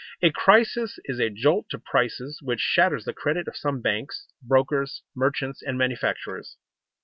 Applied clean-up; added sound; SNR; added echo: none; none; none; none.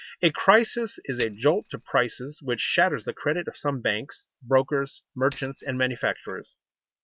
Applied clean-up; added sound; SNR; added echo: neural mask model RNNoise.